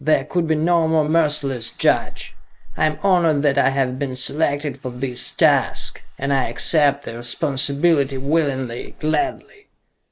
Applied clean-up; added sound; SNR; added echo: neural mask model Resemble Enhance denoiser.